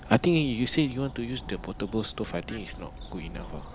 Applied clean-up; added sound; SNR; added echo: none; Fowl; 13 dB; none.